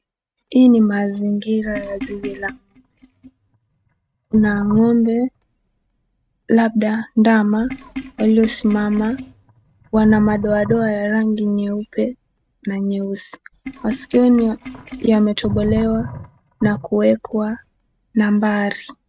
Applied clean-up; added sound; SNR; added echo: neural mask model RNNoise.